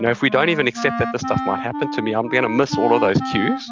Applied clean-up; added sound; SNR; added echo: none; Wind instrument, woodwind instrument; 7 dB; none.